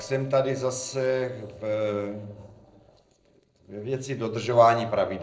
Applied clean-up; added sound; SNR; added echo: neural separator model SepFormer DNS4.